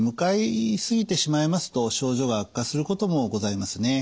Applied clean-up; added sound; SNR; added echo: none; none; none; none.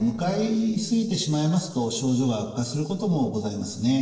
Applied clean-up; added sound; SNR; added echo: neural separator model SepFormer DNS4.